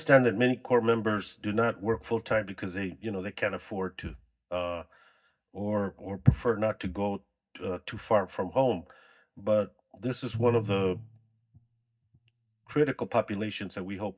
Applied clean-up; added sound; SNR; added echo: neural mask model DeepFilterNet 3.